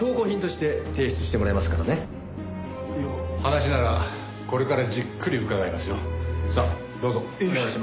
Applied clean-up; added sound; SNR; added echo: none; Bowed string instrument; 3 dB; none.